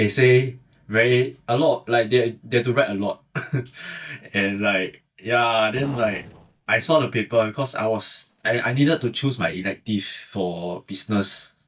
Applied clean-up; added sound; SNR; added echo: neural mask model DeepFilterNet 3.